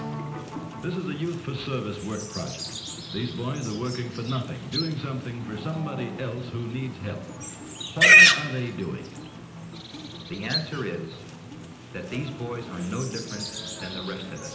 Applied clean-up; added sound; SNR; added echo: none; Livestock, farm animals, working animals; -4 dB; reverberation time 0.9 s.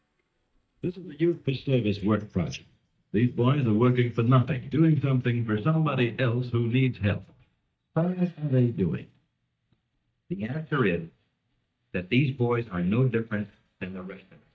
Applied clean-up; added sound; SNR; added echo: neural mask model DeepFilterNet 3.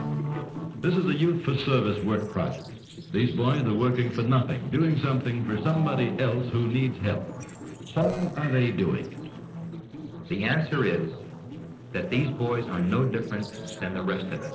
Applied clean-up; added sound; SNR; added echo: neural separator model SepFormer DNS4.